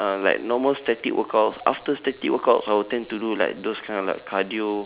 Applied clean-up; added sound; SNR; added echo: none; none; none; none.